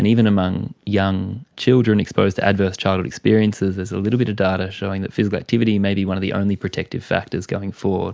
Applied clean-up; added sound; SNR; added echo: none; none; none; none.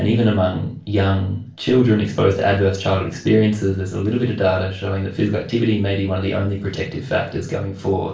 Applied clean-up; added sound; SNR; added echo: none; none; none; reverberation time 0.3 s.